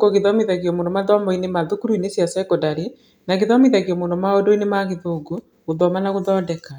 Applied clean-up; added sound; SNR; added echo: none; none; none; none.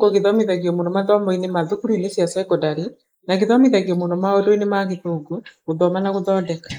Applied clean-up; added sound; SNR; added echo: neural mask model Resemble Enhance denoiser.